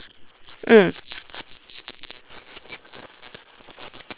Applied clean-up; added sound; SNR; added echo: neural separator model SepFormer WHAM!.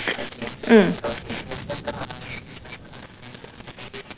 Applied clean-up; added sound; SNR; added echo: none; Wind; 18 dB; none.